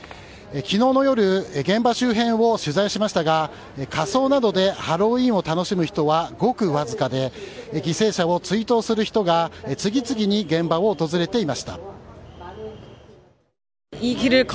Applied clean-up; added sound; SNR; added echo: none; none; none; none.